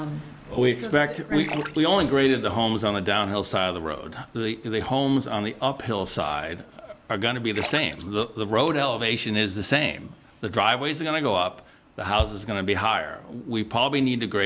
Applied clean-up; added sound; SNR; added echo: none; Splash, splatter; 15 dB; none.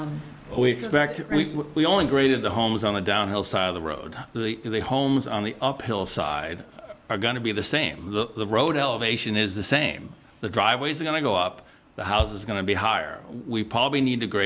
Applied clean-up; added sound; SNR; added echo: none; none; none; none.